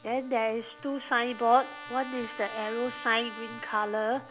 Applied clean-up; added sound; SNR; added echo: none; Trumpet; 14 dB; none.